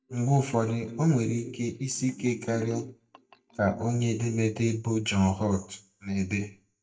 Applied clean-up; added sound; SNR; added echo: neural mask model DeepFilterNet 3.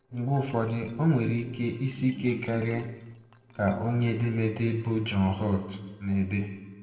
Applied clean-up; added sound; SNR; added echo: neural separator model SepFormer DNS4.